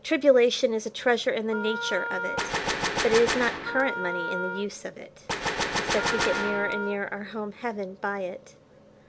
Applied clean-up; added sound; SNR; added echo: none; Wind instrument, woodwind instrument + Gunshot, gunfire; 3 dB; none.